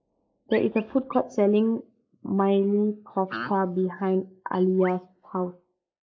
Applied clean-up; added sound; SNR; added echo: neural mask model Resemble Enhance denoiser.